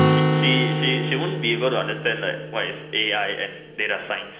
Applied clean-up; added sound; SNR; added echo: none; Acoustic guitar; -1 dB; reverberation time 1.1 s.